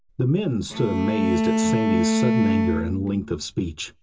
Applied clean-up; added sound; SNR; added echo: none; Bowed string instrument; -2 dB; reverberation time 0.2 s.